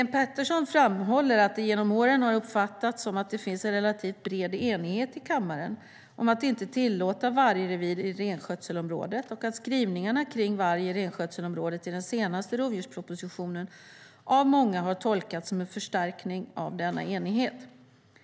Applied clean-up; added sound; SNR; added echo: none; none; none; none.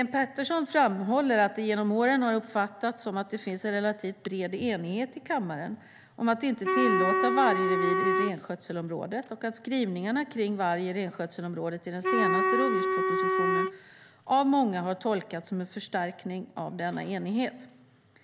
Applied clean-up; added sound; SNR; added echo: none; Wind instrument, woodwind instrument; -1 dB; none.